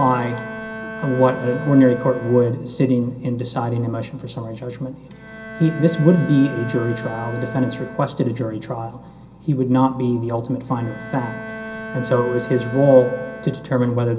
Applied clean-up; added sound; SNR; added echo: none; Bowed string instrument; 14 dB; reverberation time 0.3 s.